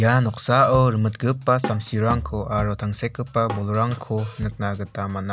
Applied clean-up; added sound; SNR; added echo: none; Drum kit; 14 dB; none.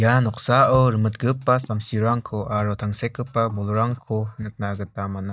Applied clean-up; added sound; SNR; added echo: neural mask model DeepFilterNet 3.